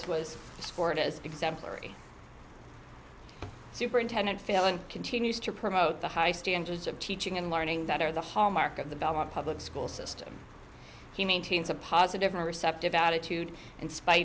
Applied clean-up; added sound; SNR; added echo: none; none; none; none.